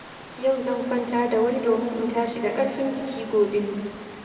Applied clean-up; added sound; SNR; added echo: none; Water; 16 dB; reverberation time 2.4 s.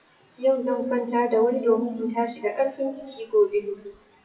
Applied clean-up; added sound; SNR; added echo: classical method WPE with log-MMSE.